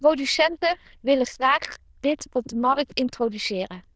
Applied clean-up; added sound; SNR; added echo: neural diffusion model UNIVERSE++.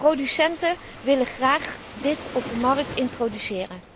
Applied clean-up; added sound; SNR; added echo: none; Waves, surf; 14 dB; none.